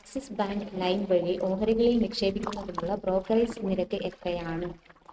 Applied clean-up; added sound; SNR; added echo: neural mask model RNNoise.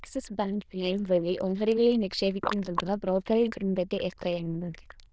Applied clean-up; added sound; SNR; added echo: neural diffusion model UNIVERSE++.